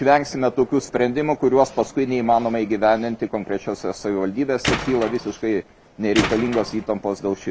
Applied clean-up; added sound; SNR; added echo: none; Tools; 6 dB; none.